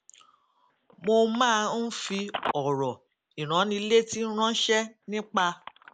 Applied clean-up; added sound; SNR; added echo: none; Telephone; 15 dB; none.